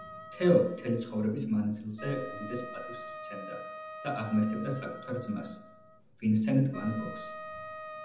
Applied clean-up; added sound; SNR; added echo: none; Wind instrument, woodwind instrument; 12 dB; reverberation time 0.8 s.